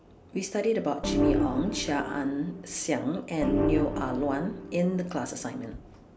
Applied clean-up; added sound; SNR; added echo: none; Organ; 2 dB; none.